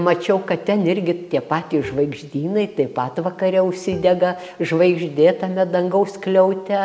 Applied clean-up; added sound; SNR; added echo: none; Bowed string instrument; 19 dB; none.